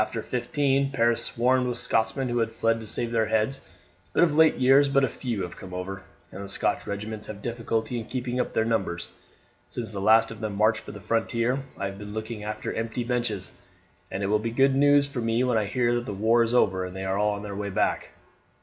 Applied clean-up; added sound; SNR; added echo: none; none; none; none.